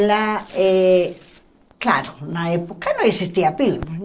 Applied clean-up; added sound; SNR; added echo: neural separator model SepFormer DNS4.